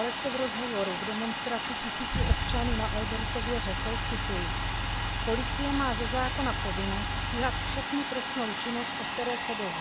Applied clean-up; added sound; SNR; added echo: none; Engine starting / Car + Domestic sounds, home sounds; -3 dB; none.